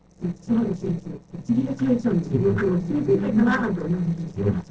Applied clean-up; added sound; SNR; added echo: neural separator model SepFormer DNS4.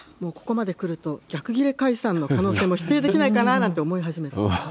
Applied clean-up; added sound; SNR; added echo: none; none; none; none.